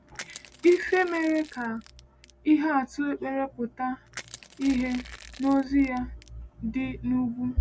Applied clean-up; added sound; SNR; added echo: none; Crushing; 20 dB; none.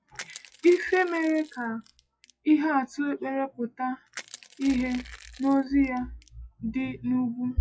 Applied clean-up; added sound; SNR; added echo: classical method log-MMSE.